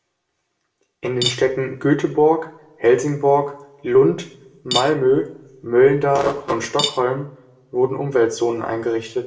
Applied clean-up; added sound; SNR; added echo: none; Cutlery, silverware / Dishes, pots, and pans; 12 dB; reverberation time 0.5 s.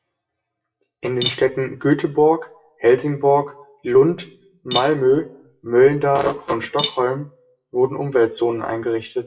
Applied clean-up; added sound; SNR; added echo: classical method WPE with log-MMSE.